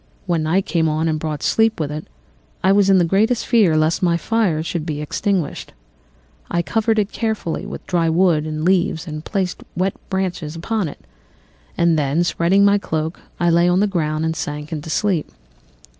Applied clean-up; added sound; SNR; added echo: none; none; none; none.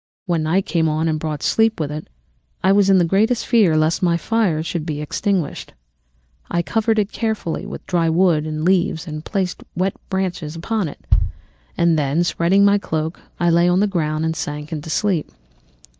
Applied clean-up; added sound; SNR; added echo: neural mask model DeepFilterNet 3.